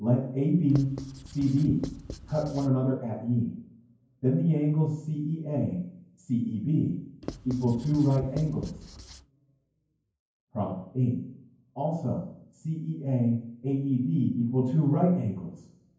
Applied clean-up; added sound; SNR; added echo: none; Writing; 13 dB; reverberation time 0.9 s.